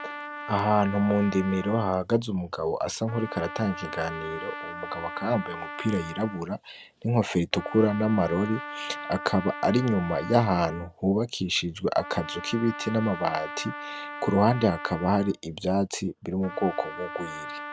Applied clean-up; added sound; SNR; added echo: none; Trumpet; 12 dB; none.